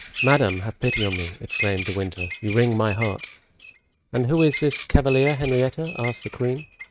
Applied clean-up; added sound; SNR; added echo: neural mask model RNNoise.